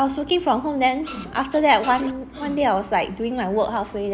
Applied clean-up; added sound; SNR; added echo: none; Scratching (performance technique) + Printer; 16 dB; none.